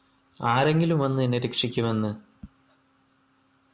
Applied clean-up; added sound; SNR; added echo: none; none; none; none.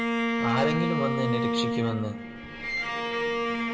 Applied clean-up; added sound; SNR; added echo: none; Bowed string instrument; -3 dB; reverberation time 0.5 s.